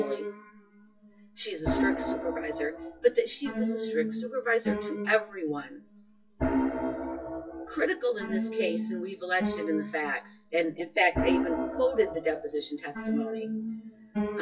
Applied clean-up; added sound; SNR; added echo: classical method WPE with log-MMSE.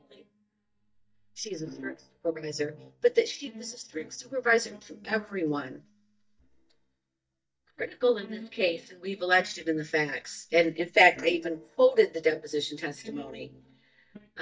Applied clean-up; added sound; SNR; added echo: neural mask model DeepFilterNet 3.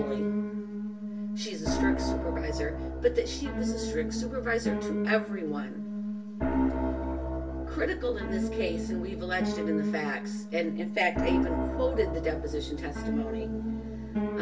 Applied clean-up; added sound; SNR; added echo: none; Piano; -3 dB; reverberation time 0.2 s.